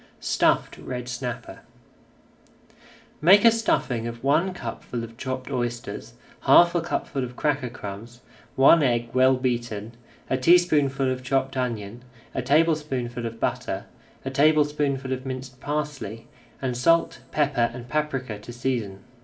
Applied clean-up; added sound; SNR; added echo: none; none; none; reverberation time 0.4 s.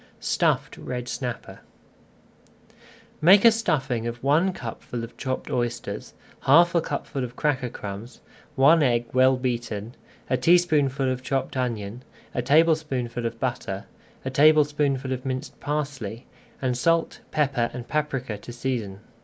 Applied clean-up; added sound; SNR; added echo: none; none; none; none.